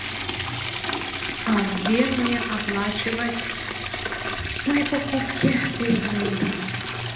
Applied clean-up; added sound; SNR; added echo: none; Liquid; 2 dB; reverberation time 0.7 s.